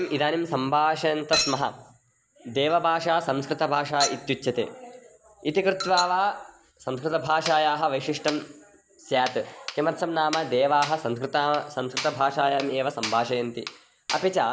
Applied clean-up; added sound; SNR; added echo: none; Chink, clink; 12 dB; none.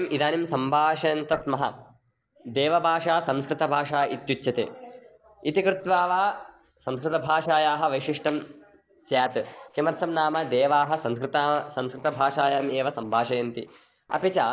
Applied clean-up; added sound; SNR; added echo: neural separator model SepFormer DNS4.